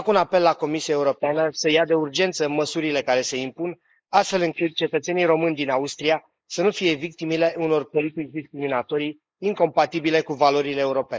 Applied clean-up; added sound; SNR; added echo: neural mask model Resemble Enhance denoiser.